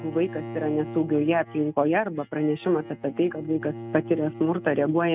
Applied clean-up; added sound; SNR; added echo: neural mask model RNNoise.